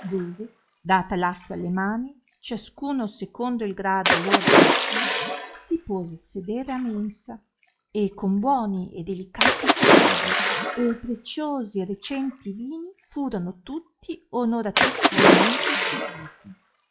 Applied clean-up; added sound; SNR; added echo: classical method log-MMSE.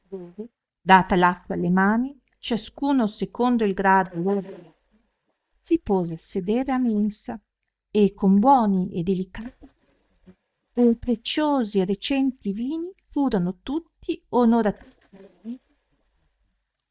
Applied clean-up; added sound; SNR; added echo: neural mask model DeepFilterNet 3.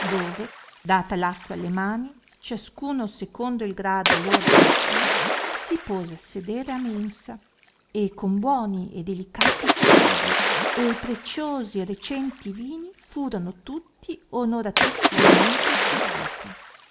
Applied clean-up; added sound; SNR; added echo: none; Splash, splatter; -4 dB; none.